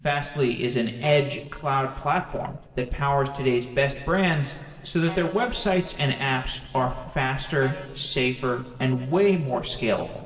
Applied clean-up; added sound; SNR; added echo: neural separator model SepFormer DNS4.